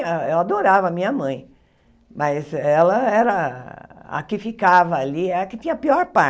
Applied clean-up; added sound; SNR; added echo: none; none; none; none.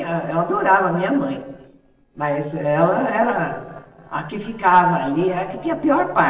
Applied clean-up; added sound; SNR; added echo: neural separator model SepFormer DNS4.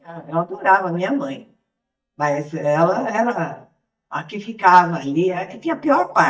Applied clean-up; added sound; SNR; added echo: neural mask model DeepFilterNet 3.